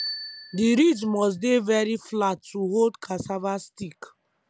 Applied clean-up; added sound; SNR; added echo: none; Bicycle bell; 18 dB; none.